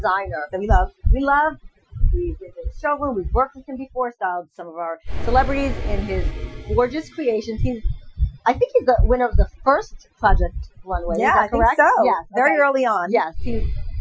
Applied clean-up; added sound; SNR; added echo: classical method Wiener filter.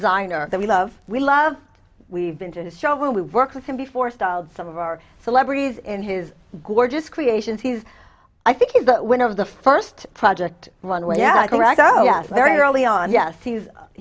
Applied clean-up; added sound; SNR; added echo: none; none; none; none.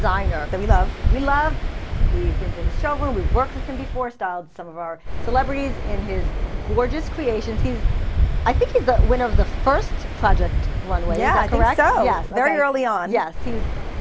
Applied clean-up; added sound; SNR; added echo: none; Waves, surf; -1 dB; none.